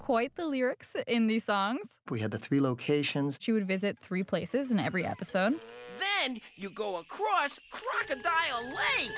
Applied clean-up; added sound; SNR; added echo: none; none; none; none.